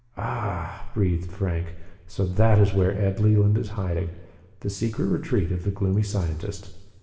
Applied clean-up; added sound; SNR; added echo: none; none; none; reverberation time 1.1 s.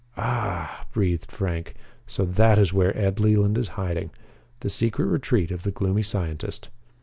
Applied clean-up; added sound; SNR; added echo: none; none; none; none.